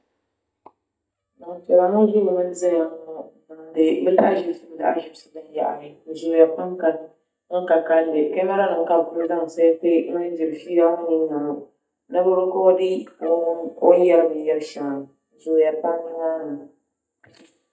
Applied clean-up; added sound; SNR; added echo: neural mask model DeepFilterNet 3.